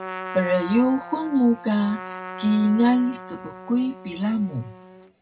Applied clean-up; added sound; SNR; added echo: none; Trumpet; 14 dB; reverberation time 0.2 s.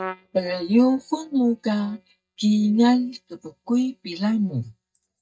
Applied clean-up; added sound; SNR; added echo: neural mask model DeepFilterNet 3.